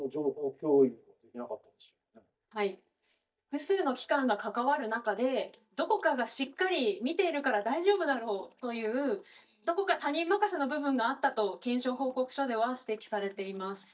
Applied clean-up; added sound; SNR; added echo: neural mask model DeepFilterNet 3.